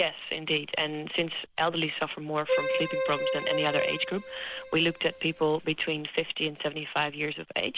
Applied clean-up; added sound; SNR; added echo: none; Keyboard (musical); 2 dB; none.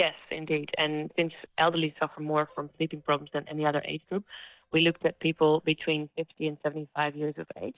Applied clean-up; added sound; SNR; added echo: neural mask model DeepFilterNet 3.